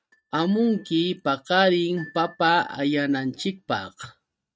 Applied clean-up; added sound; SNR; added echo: neural mask model RNNoise.